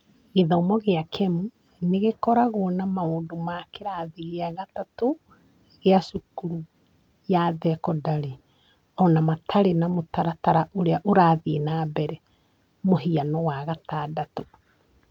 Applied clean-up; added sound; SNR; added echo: none; none; none; none.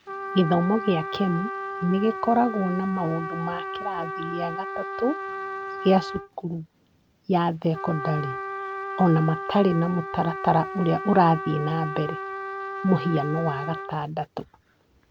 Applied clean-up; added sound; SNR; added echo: none; Trumpet; 8 dB; none.